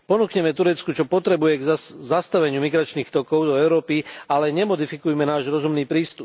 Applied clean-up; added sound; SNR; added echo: none; none; none; none.